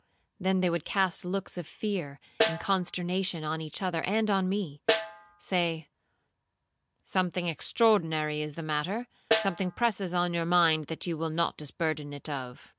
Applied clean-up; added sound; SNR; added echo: none; Snare drum; 5 dB; none.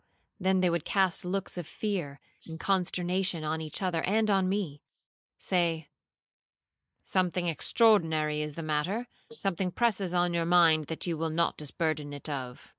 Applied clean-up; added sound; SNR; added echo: neural mask model Resemble Enhance denoiser.